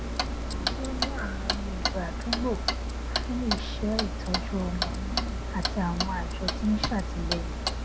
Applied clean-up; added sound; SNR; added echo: none; Clock; -3 dB; none.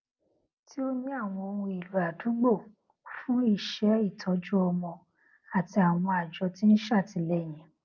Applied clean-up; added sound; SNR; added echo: none; none; none; none.